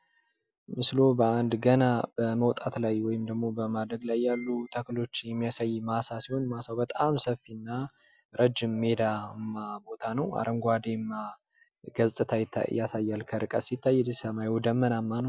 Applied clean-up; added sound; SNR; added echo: none; none; none; none.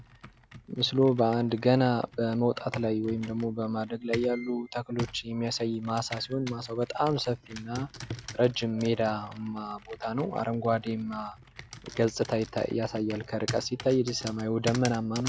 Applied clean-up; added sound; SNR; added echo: none; Computer keyboard; 14 dB; none.